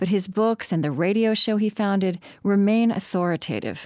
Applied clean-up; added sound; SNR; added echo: none; none; none; none.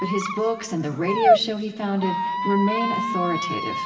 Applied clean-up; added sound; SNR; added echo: none; Squeak; 0 dB; reverberation time 2.3 s.